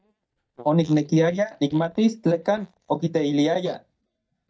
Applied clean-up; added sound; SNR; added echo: neural mask model DeepFilterNet 3.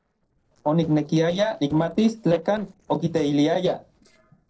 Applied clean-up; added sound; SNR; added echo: neural separator model SepFormer DNS4.